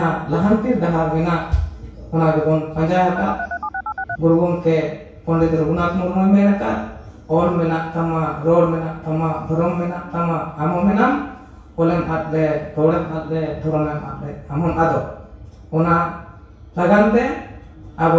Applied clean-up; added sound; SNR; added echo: none; Telephone; 7 dB; reverberation time 0.6 s.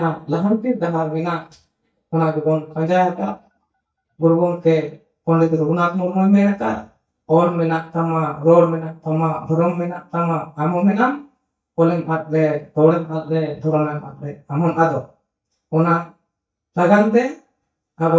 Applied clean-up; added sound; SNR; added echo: neural mask model DeepFilterNet 3.